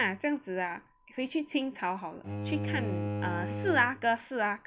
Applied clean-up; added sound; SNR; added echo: none; Bowed string instrument; 6 dB; none.